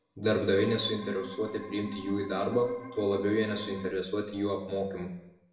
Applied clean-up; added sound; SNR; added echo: none; Organ; 14 dB; reverberation time 0.8 s.